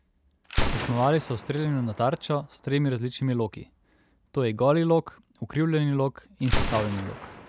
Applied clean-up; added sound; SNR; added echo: none; Gunshot, gunfire; 6 dB; none.